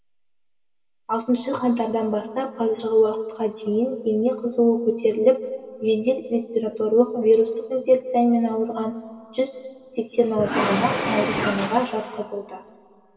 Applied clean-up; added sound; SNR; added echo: none; Engine / Mechanisms; 5 dB; reverberation time 2.0 s.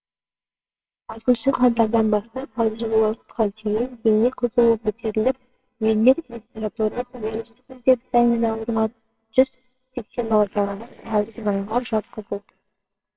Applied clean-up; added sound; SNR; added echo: neural separator model SepFormer WHAMR!.